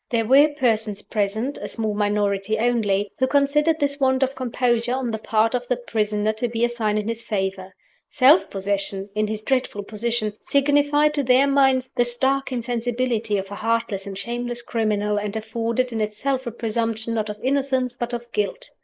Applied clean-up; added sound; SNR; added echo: neural mask model Resemble Enhance denoiser.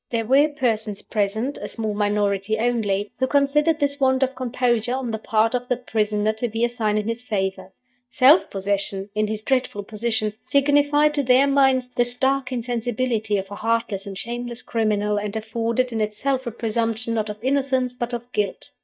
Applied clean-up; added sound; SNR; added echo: neural mask model DeepFilterNet 3.